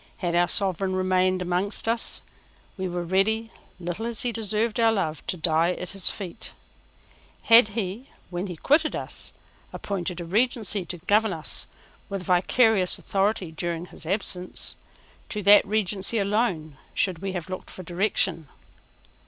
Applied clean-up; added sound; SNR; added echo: none; none; none; none.